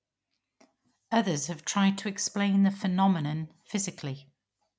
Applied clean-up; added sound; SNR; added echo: none; none; none; none.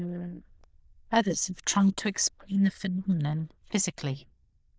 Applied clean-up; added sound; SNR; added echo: neural diffusion model UNIVERSE++.